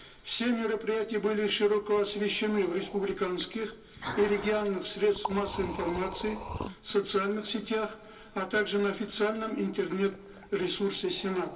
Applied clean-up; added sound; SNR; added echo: none; Liquid; 14 dB; reverberation time 0.3 s.